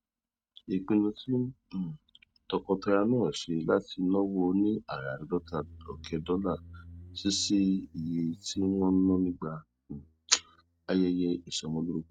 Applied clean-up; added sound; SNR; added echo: neural mask model RNNoise.